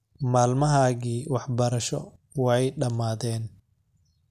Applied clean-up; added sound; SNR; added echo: none; none; none; none.